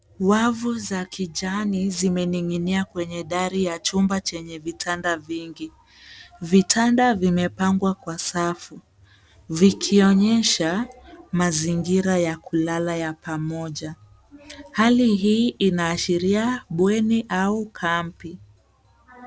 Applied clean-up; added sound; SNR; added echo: none; none; none; none.